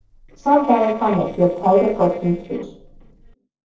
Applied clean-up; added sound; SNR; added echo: neural separator model SepFormer DNS4.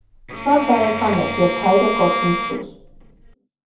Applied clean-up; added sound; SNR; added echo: none; Bowed string instrument; 6 dB; reverberation time 0.6 s.